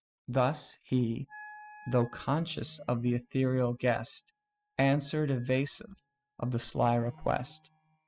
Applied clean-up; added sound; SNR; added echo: classical method spectral subtraction.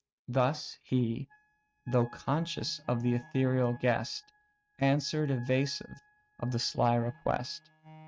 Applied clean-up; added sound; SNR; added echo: neural mask model RNNoise.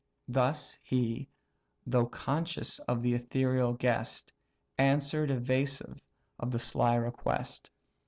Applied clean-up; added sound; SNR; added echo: none; none; none; none.